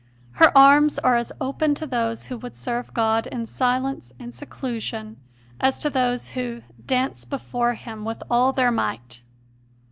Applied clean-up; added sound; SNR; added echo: none; none; none; none.